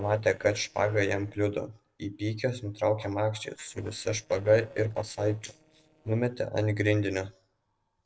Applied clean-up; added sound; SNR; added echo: neural separator model SepFormer DNS4.